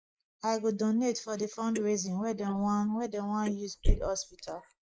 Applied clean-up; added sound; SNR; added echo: neural mask model Resemble Enhance denoiser.